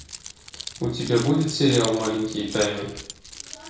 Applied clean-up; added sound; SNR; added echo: none; Keys jangling; 12 dB; reverberation time 0.5 s.